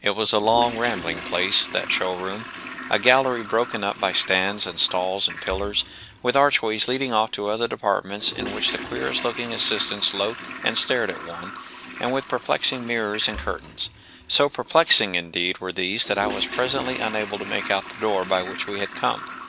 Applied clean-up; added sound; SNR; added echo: none; Toilet flush; 13 dB; none.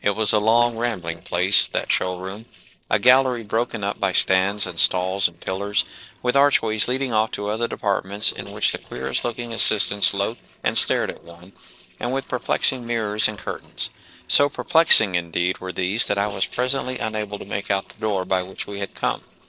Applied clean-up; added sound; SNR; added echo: neural separator model SepFormer DNS4.